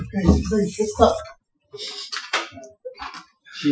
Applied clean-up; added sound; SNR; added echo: classical method Wiener filter.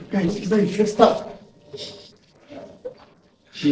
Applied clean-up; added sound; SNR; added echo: neural separator model SepFormer DNS4.